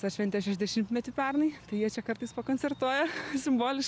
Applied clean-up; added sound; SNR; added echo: none; none; none; none.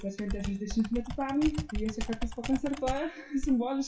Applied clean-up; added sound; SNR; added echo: classical method WPE with log-MMSE.